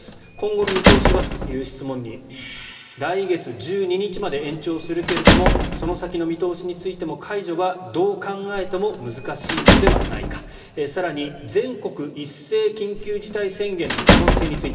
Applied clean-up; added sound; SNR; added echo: none; Squeak / Slam / Human group actions; -2 dB; reverberation time 2.2 s.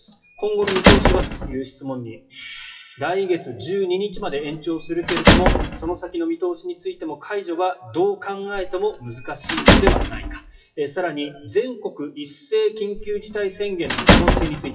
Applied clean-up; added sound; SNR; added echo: classical method WPE with log-MMSE.